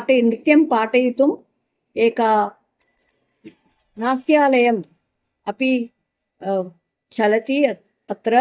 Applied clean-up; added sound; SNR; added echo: neural mask model DeepFilterNet 3.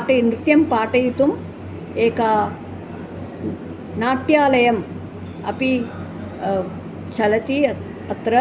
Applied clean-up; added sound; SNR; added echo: none; none; none; none.